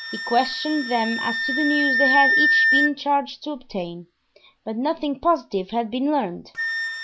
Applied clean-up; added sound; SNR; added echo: none; Wind instrument, woodwind instrument; 0 dB; none.